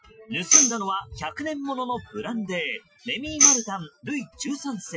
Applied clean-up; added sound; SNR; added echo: classical method Wiener filter.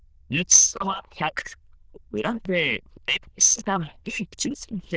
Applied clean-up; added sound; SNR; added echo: neural diffusion model UNIVERSE++.